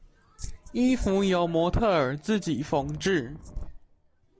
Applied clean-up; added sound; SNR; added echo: none; Wind; 18 dB; none.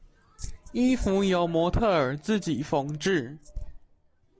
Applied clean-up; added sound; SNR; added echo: none; none; none; none.